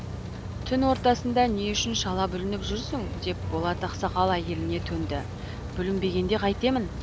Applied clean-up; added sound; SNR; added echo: none; Rain; 6 dB; none.